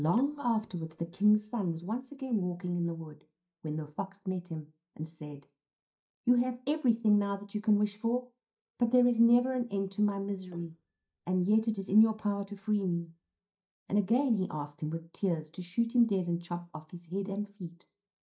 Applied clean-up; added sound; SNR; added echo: neural mask model DeepFilterNet 3.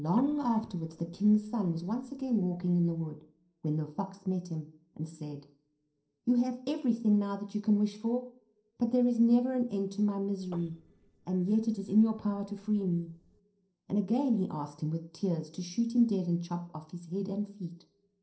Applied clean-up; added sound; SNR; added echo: neural separator model SepFormer DNS4.